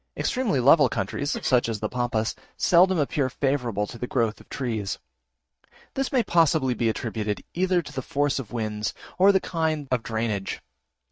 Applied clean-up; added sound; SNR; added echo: neural mask model RNNoise.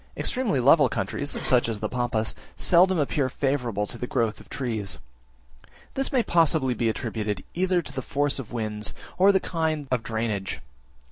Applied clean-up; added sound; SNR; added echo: none; Cough; 15 dB; none.